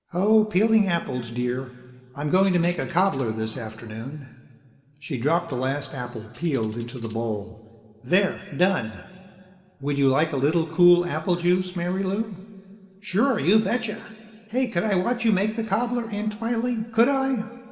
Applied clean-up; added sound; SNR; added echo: none; Tambourine; 19 dB; reverberation time 2.1 s.